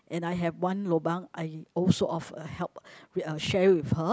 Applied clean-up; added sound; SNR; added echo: none; none; none; none.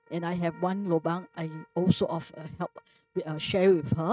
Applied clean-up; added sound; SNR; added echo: neural mask model RNNoise.